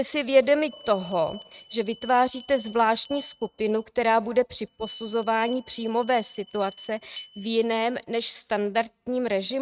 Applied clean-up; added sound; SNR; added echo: neural mask model RNNoise.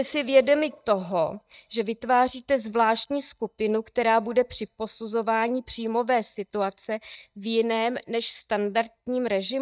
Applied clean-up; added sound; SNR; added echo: neural mask model DeepFilterNet 3.